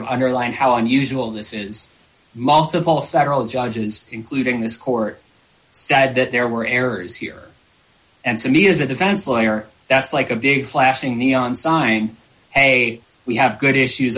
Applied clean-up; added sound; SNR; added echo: none; none; none; none.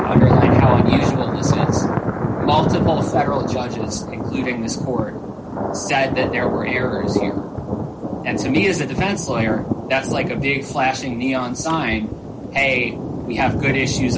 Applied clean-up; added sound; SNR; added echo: none; Thunder; -2 dB; none.